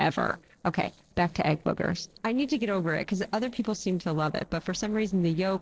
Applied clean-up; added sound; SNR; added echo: neural separator model SepFormer DNS4.